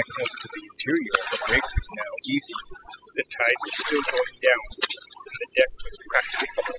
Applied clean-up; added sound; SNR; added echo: classical method spectral subtraction.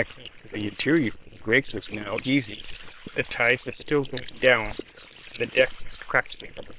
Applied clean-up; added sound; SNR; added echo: neural separator model SepFormer WHAM!.